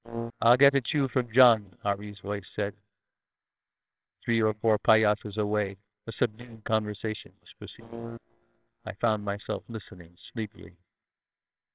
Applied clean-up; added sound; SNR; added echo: neural separator model SepFormer WHAMR!.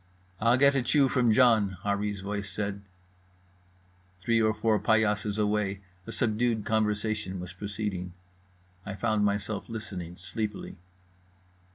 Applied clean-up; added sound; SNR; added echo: none; none; none; none.